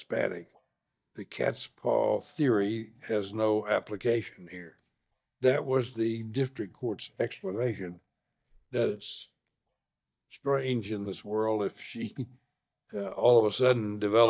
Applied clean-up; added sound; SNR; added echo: neural mask model DeepFilterNet 3.